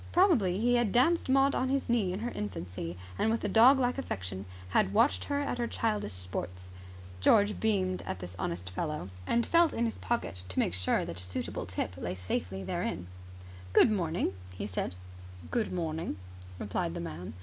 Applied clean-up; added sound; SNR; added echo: none; none; none; none.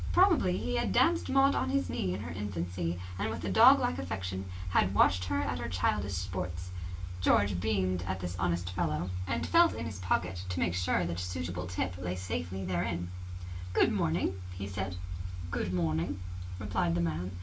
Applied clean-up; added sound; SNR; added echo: none; Bird; 10 dB; reverberation time 0.1 s.